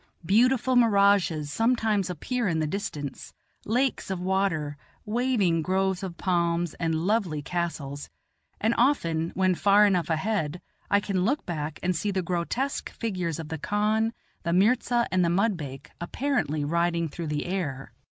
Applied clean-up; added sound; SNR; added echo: none; none; none; none.